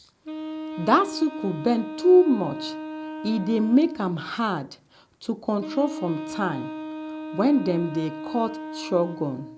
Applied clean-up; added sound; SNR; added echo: none; Wind instrument, woodwind instrument; 10 dB; none.